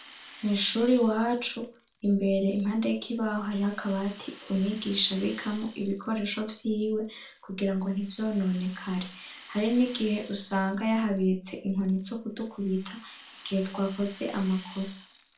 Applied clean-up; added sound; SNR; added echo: none; Rattle; 18 dB; reverberation time 0.3 s.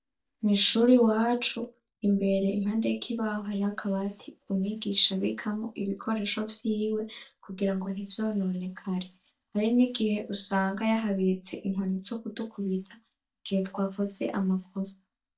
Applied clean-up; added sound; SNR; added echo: neural mask model DeepFilterNet 3.